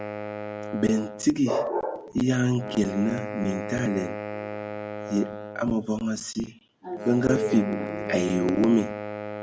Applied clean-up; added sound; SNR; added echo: none; Wind instrument, woodwind instrument; 9 dB; none.